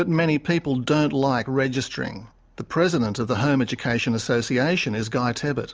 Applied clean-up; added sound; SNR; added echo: none; none; none; none.